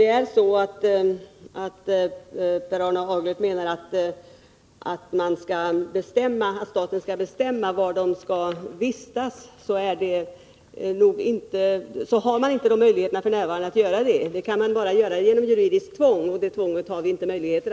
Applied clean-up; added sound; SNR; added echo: none; none; none; none.